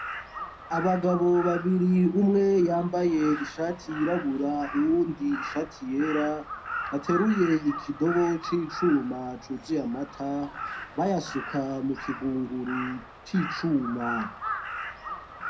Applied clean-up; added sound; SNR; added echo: none; Crow; 10 dB; reverberation time 0.4 s.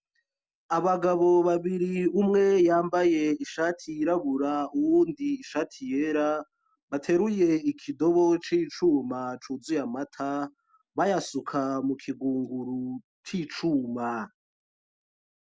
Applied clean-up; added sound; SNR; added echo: none; none; none; none.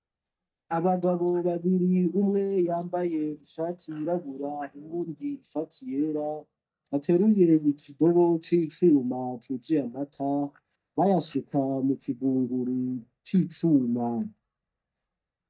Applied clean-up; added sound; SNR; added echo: neural mask model DeepFilterNet 3.